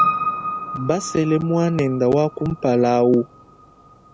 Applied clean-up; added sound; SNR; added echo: none; Piano; 7 dB; none.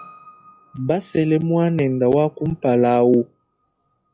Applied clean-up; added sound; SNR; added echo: classical method log-MMSE.